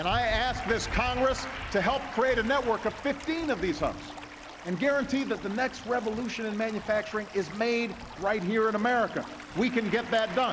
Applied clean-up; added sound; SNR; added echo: none; Stream / Liquid + Thunder; 12 dB; none.